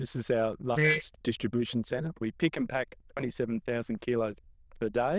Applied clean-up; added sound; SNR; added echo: neural diffusion model UNIVERSE++.